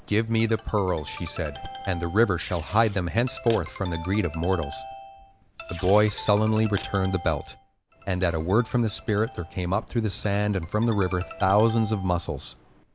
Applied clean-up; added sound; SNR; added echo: none; Packing tape, duct tape + Ringtone; 16 dB; none.